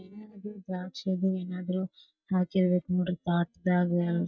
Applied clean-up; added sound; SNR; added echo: neural mask model DeepFilterNet 3.